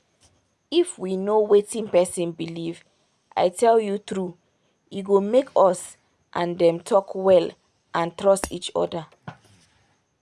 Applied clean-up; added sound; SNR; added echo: none; Shatter; 17 dB; none.